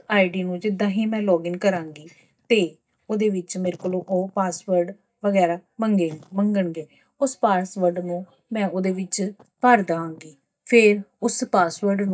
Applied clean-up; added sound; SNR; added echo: neural mask model DeepFilterNet 3.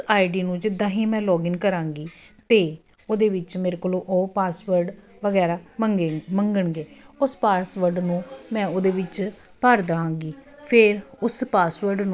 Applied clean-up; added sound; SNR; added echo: none; none; none; none.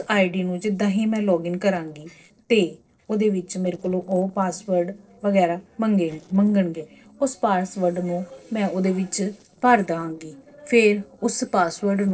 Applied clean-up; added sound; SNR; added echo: neural separator model SepFormer DNS4.